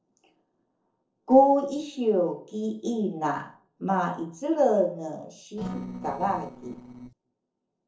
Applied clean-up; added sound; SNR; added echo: neural separator model SepFormer DNS4.